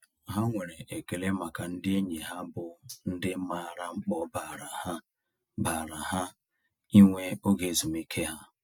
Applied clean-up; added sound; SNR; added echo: none; none; none; none.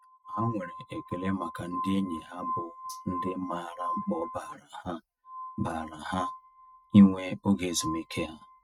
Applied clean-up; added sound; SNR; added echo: neural mask model RNNoise.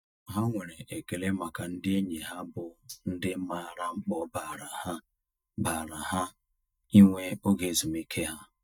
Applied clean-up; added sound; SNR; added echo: neural mask model DeepFilterNet 3.